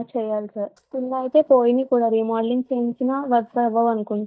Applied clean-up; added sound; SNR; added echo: neural mask model DeepFilterNet 3.